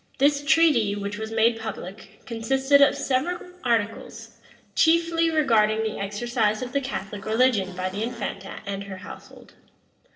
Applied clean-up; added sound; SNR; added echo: neural separator model SepFormer DNS4.